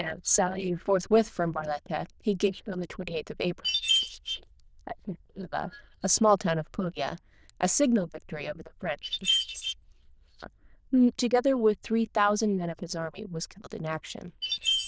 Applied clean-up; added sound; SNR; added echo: neural diffusion model UNIVERSE++.